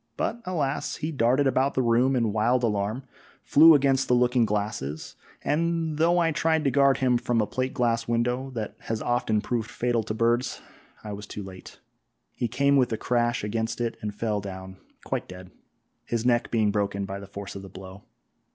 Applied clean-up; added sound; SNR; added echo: none; none; none; none.